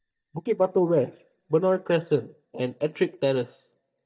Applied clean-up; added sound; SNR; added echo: neural mask model DeepFilterNet 3.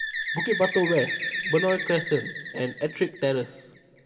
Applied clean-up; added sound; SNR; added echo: none; Bird; 5 dB; reverberation time 2.8 s.